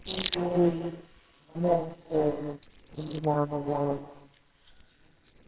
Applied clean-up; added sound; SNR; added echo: neural separator model SepFormer WHAMR!.